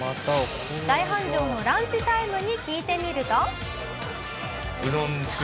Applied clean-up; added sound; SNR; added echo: none; none; none; none.